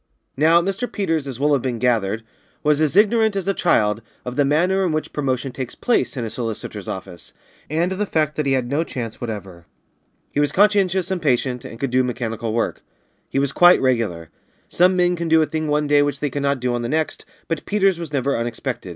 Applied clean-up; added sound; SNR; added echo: none; none; none; none.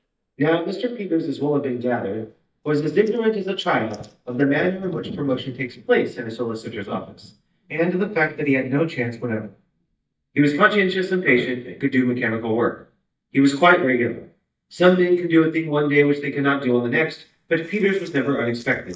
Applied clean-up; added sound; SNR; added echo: neural mask model DeepFilterNet 3.